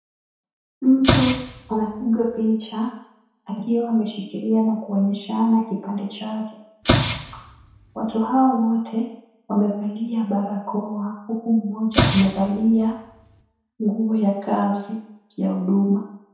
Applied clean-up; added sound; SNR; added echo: none; Explosion; 3 dB; reverberation time 0.7 s.